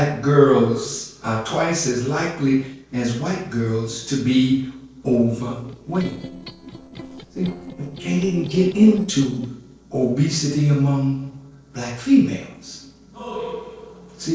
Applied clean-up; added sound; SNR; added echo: neural separator model SepFormer DNS4.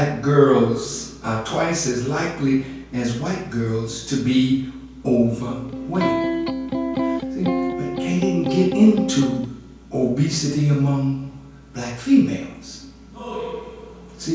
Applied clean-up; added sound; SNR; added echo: none; Electric guitar; 2 dB; reverberation time 0.5 s.